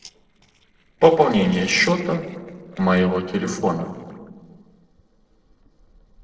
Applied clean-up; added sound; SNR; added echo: neural separator model SepFormer DNS4.